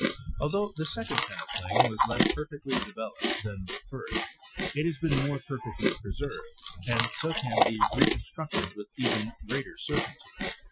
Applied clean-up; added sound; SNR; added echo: classical method Wiener filter.